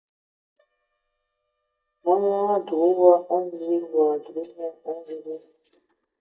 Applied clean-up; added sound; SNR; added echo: neural mask model DeepFilterNet 3.